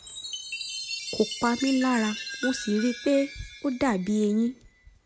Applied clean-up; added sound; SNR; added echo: none; Chime; 10 dB; none.